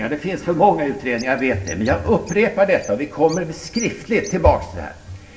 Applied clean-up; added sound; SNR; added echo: none; Bird; 20 dB; reverberation time 0.7 s.